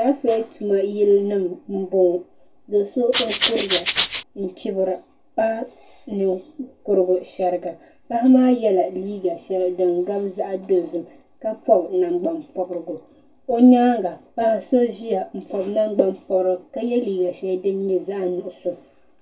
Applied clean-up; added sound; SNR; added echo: none; Rattle (instrument); 2 dB; reverberation time 0.1 s.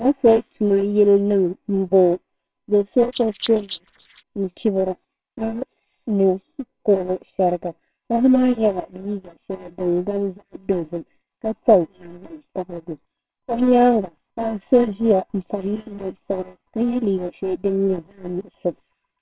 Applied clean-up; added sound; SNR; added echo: neural separator model SepFormer WHAMR!.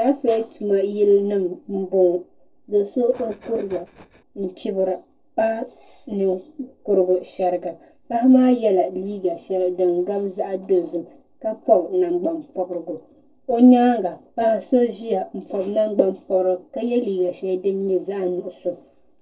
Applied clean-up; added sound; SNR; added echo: neural separator model SepFormer DNS4.